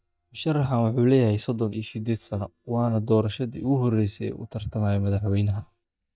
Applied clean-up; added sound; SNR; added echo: neural mask model DeepFilterNet 3.